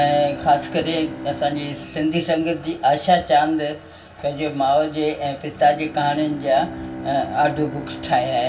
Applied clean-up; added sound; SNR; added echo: none; Bowed string instrument; 15 dB; reverberation time 0.2 s.